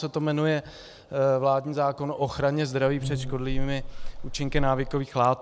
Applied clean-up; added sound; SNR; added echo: none; Buzz; 2 dB; none.